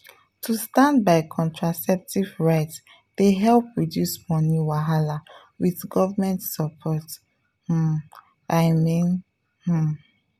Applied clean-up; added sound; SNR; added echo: none; none; none; none.